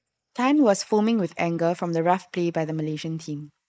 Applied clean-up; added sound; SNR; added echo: neural mask model Resemble Enhance denoiser.